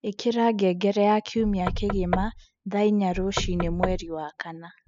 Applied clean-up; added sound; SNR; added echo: classical method spectral subtraction.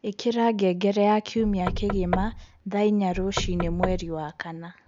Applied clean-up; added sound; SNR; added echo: none; Knock / Wood; 6 dB; none.